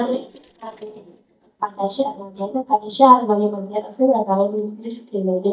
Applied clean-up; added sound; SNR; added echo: neural mask model DeepFilterNet 3.